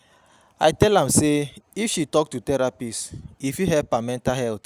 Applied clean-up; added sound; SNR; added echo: none; none; none; none.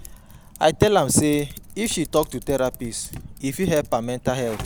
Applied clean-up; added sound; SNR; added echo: none; Typing; 16 dB; none.